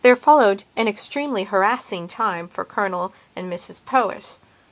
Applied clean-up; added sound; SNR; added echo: none; none; none; none.